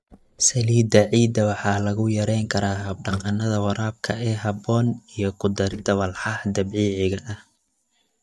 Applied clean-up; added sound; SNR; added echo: neural mask model DeepFilterNet 3.